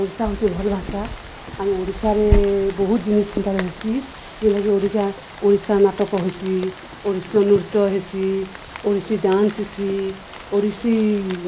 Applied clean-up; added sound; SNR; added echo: none; Rain; 10 dB; none.